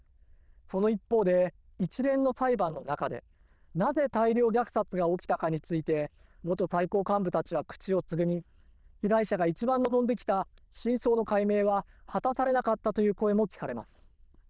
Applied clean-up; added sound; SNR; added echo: neural diffusion model UNIVERSE++.